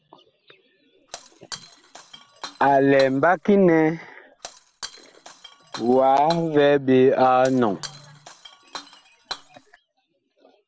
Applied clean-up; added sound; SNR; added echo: none; Shatter; 19 dB; none.